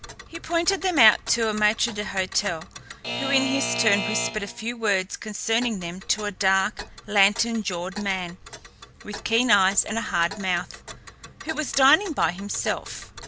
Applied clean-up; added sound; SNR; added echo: none; Alarm / Clock; 11 dB; none.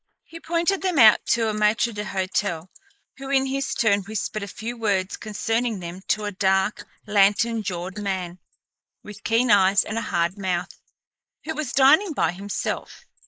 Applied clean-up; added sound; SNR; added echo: neural mask model Resemble Enhance denoiser.